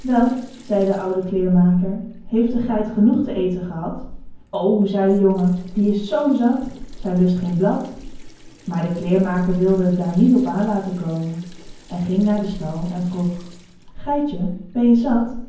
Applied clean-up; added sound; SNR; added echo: none; Sink (filling or washing) / Water tap, faucet; 15 dB; reverberation time 0.9 s.